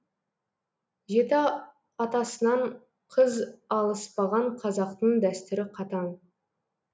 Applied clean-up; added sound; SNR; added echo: none; none; none; none.